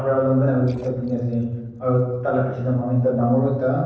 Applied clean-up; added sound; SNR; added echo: neural separator model SepFormer DNS4.